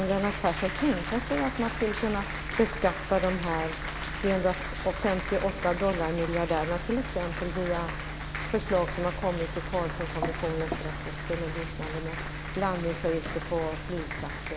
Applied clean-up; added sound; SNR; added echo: none; Applause; 9 dB; none.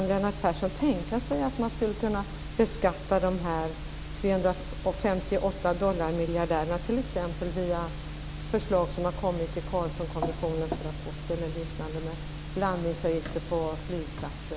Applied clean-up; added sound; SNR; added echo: none; none; none; none.